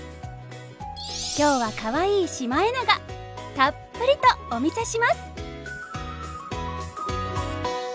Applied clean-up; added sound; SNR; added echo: none; none; none; none.